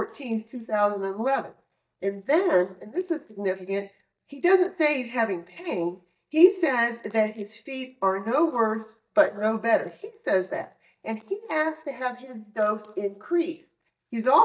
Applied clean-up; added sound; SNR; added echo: neural mask model DeepFilterNet 3.